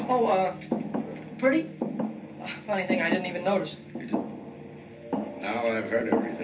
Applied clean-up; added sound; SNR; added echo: none; Thump, thud; 4 dB; reverberation time 0.3 s.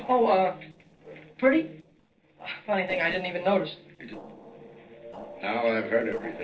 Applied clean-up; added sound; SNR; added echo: neural separator model SepFormer DNS4.